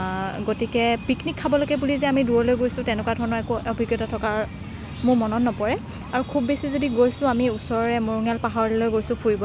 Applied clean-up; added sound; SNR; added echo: none; none; none; none.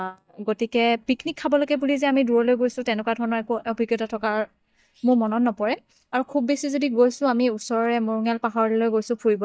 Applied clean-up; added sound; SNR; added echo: neural mask model DeepFilterNet 3.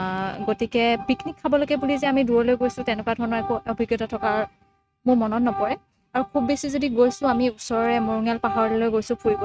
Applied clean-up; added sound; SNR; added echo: neural mask model RNNoise.